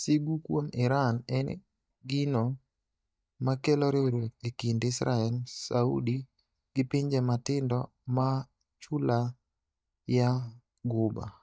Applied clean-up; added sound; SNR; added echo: neural mask model DeepFilterNet 3.